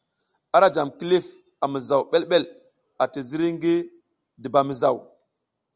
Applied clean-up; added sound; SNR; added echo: none; none; none; none.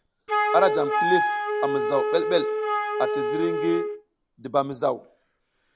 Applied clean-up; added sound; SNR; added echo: none; Wind instrument, woodwind instrument; -1 dB; none.